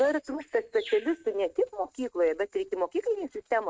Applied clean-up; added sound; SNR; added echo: neural mask model RNNoise.